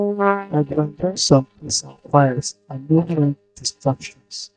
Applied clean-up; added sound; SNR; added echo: neural mask model DeepFilterNet 3.